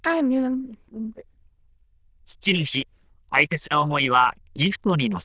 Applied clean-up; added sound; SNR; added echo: neural diffusion model UNIVERSE++.